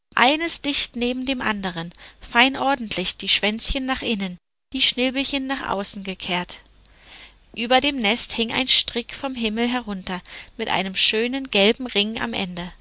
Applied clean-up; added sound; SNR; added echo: none; none; none; none.